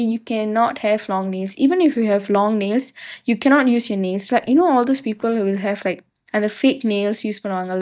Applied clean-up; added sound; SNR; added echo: neural mask model DeepFilterNet 3.